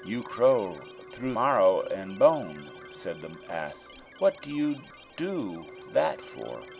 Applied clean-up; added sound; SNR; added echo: none; Wind instrument, woodwind instrument + Keyboard (musical); 19 dB; none.